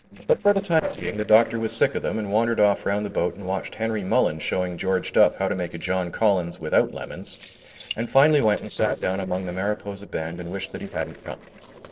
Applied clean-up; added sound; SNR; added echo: neural separator model SepFormer DNS4.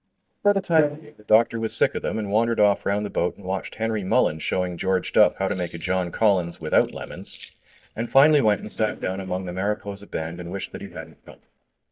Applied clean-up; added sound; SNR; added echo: neural mask model DeepFilterNet 3.